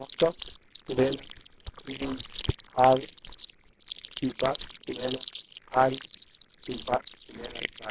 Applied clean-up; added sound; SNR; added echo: neural separator model SepFormer WHAMR!.